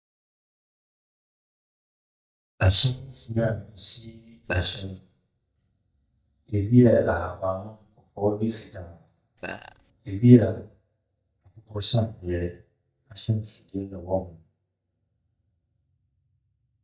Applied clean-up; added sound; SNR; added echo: neural mask model DeepFilterNet 3.